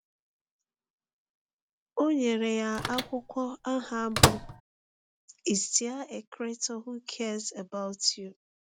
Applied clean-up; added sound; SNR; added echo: none; Microwave oven; -4 dB; none.